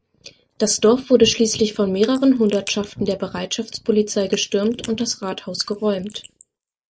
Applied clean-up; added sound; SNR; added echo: neural mask model Resemble Enhance denoiser.